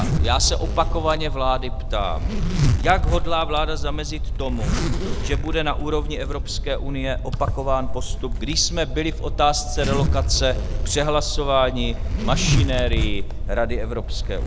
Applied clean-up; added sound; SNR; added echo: none; Zipper (clothing); -3 dB; none.